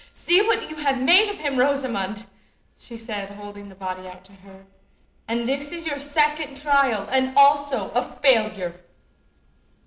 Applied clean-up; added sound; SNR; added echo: neural separator model SepFormer DNS4.